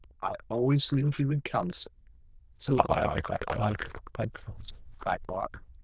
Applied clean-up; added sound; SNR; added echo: neural diffusion model UNIVERSE++.